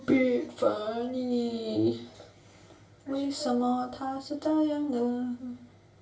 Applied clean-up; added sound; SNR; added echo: none; none; none; reverberation time 0.3 s.